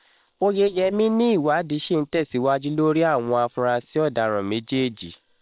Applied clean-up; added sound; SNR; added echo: neural separator model SepFormer WHAM!.